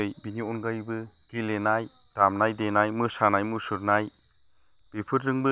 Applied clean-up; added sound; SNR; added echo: none; none; none; none.